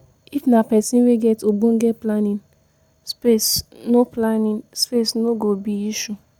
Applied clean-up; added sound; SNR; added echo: none; none; none; none.